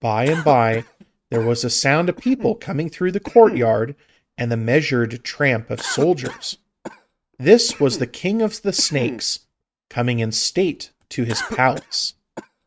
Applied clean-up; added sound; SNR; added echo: neural mask model RNNoise.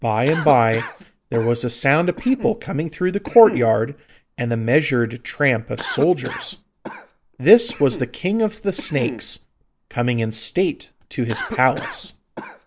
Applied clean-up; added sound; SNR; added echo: none; Cough; 15 dB; none.